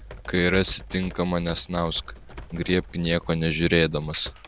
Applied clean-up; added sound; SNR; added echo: none; Computer keyboard; 15 dB; none.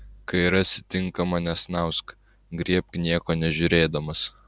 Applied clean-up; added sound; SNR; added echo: none; none; none; none.